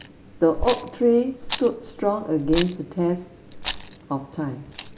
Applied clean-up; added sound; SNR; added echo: none; Rattle; 10 dB; none.